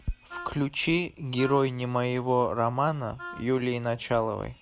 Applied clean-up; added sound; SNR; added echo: none; Wind instrument, woodwind instrument; 17 dB; none.